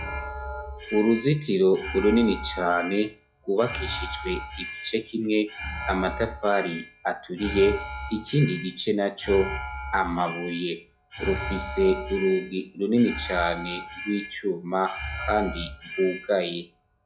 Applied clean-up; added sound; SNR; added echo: classical method log-MMSE.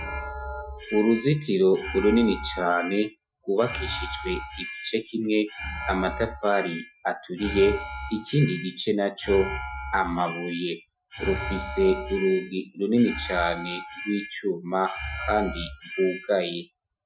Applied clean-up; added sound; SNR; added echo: classical method Wiener filter.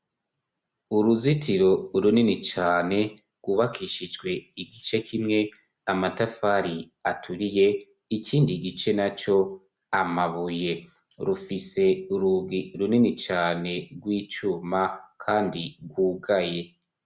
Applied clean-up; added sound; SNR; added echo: none; none; none; none.